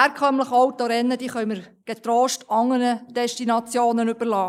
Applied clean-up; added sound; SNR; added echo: neural mask model Resemble Enhance denoiser.